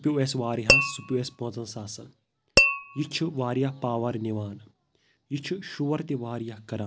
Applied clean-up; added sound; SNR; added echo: none; Tap / Glass; -4 dB; none.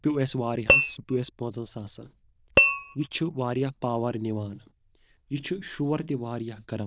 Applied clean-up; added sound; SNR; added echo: neural diffusion model UNIVERSE++.